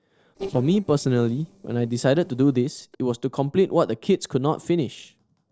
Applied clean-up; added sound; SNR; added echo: neural separator model SepFormer DNS4.